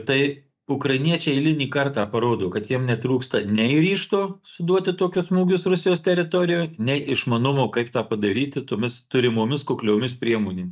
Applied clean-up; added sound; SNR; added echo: neural mask model DeepFilterNet 3.